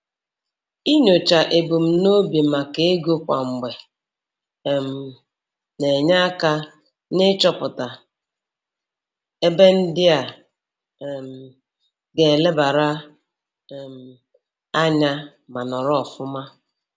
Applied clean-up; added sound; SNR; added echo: none; none; none; none.